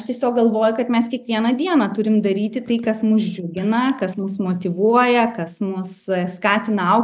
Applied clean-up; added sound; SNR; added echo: none; none; none; none.